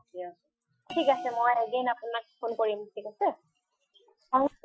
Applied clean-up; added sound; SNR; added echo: classical method Wiener filter.